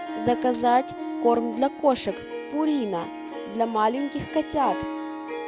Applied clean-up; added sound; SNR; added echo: none; Harp; 8 dB; none.